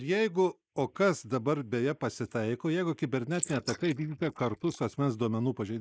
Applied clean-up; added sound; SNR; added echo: neural mask model Resemble Enhance denoiser.